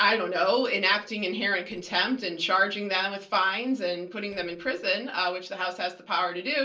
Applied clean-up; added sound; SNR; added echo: neural separator model SepFormer DNS4.